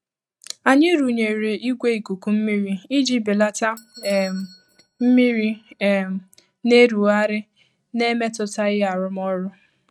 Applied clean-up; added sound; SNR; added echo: neural mask model RNNoise.